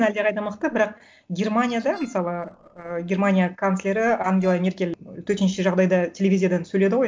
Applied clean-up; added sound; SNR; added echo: neural separator model SepFormer DNS4.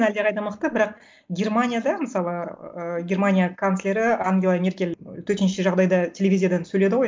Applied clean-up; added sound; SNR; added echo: neural mask model Resemble Enhance denoiser.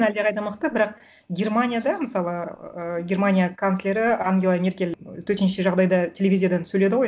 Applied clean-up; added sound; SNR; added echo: none; none; none; none.